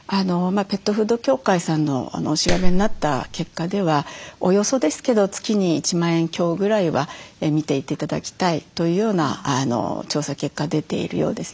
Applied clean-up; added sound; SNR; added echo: none; Clapping; -3 dB; none.